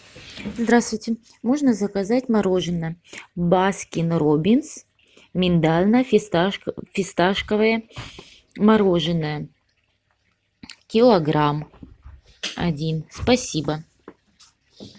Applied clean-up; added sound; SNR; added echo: none; none; none; none.